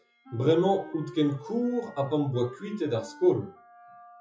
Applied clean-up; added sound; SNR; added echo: classical method WPE with log-MMSE.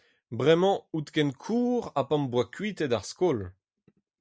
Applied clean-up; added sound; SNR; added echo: none; none; none; none.